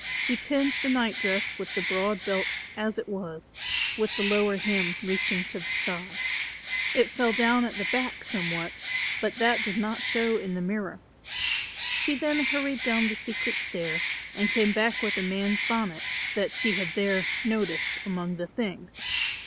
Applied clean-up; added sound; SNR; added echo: none; Bird; 2 dB; none.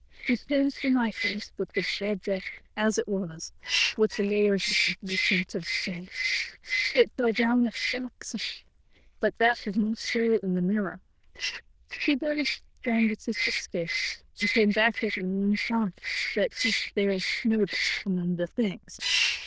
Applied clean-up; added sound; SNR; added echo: neural diffusion model UNIVERSE++.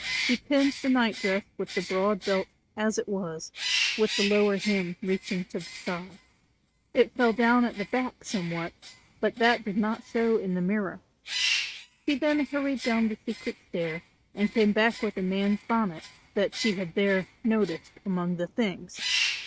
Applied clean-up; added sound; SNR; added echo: neural mask model RNNoise.